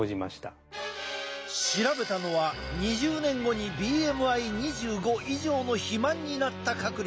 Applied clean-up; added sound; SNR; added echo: none; none; none; none.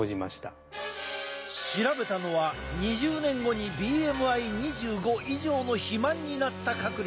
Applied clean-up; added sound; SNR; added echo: none; Church bell; 20 dB; none.